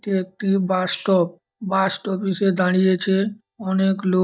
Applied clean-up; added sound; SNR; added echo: neural mask model DeepFilterNet 3.